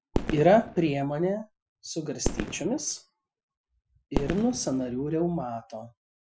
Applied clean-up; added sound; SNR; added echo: classical method Wiener filter.